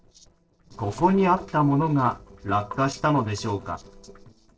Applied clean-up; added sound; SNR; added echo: neural separator model SepFormer DNS4.